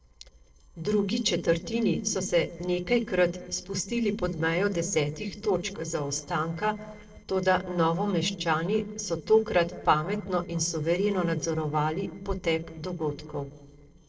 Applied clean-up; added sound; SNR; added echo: neural separator model SepFormer DNS4.